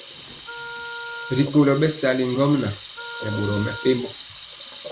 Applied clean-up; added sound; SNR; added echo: none; Sink (filling or washing) / Water tap, faucet + Wind instrument, woodwind instrument; 10 dB; none.